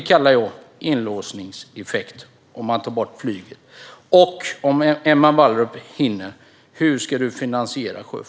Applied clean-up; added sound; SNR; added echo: none; none; none; none.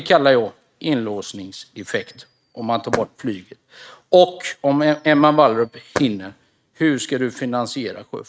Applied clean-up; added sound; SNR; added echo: neural mask model RNNoise.